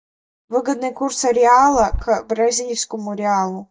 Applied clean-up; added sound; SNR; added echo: neural mask model DeepFilterNet 3.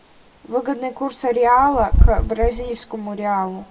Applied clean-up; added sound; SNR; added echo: none; Wind / Bird; 1 dB; reverberation time 2.1 s.